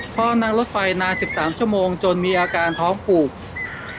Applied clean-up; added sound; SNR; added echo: none; Bird; 11 dB; none.